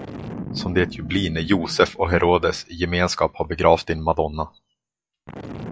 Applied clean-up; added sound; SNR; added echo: classical method log-MMSE.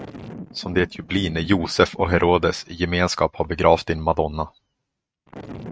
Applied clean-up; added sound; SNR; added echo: neural mask model RNNoise.